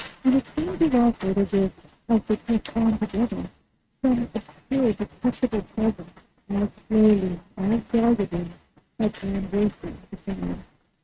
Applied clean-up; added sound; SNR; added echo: neural mask model RNNoise.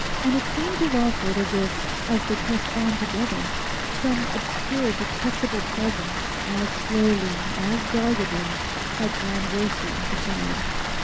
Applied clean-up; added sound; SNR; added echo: none; Water; 0 dB; none.